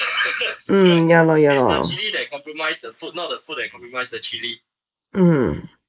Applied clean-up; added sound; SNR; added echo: neural mask model Resemble Enhance denoiser.